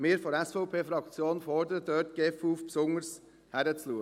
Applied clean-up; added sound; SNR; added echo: none; none; none; none.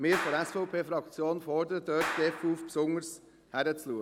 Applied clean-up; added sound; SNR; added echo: none; Clapping; 9 dB; none.